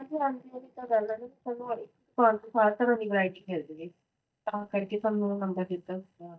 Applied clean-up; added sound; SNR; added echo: neural mask model DeepFilterNet 3.